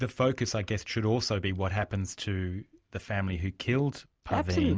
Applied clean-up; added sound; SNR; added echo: none; none; none; none.